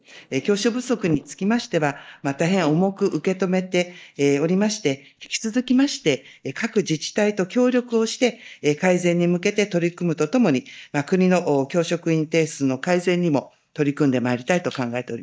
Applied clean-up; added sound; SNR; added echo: neural mask model DeepFilterNet 3.